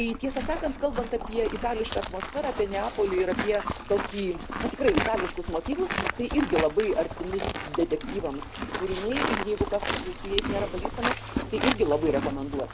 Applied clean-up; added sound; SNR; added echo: none; Livestock, farm animals, working animals; 4 dB; none.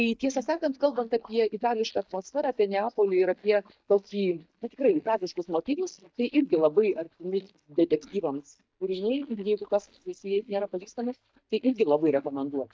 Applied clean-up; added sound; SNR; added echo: neural mask model DeepFilterNet 3.